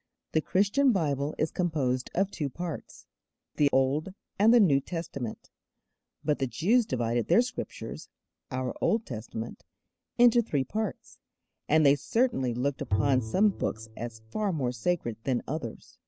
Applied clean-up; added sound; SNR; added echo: none; Bowed string instrument; 8 dB; none.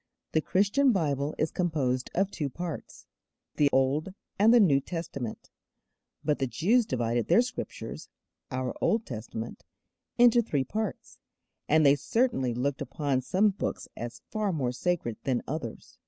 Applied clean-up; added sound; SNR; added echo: none; none; none; none.